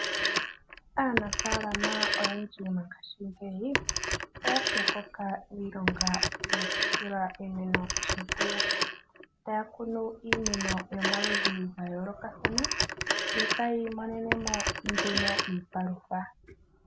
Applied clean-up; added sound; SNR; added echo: none; Telephone; -3 dB; none.